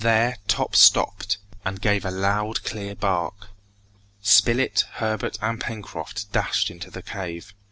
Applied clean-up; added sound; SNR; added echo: none; none; none; none.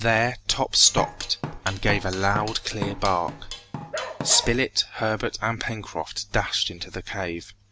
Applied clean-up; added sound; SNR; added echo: none; Drum kit + Bark; 9 dB; none.